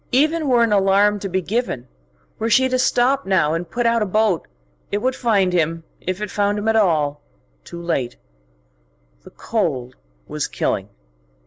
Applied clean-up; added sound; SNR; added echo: none; none; none; none.